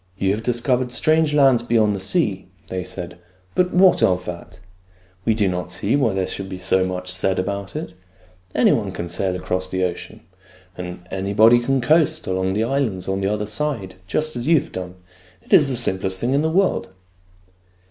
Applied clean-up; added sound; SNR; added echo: none; none; none; none.